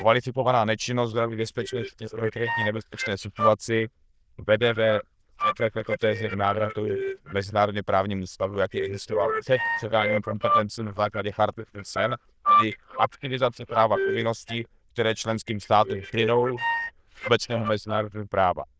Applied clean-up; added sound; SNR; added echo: neural diffusion model UNIVERSE++.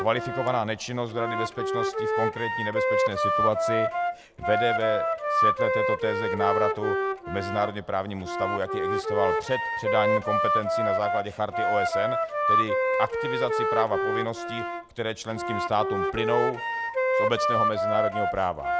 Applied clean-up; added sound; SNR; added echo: none; Wind instrument, woodwind instrument; -3 dB; none.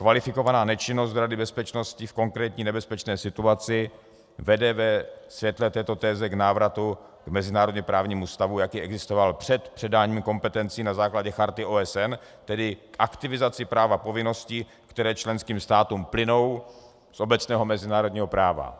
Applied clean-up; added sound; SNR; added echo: none; none; none; none.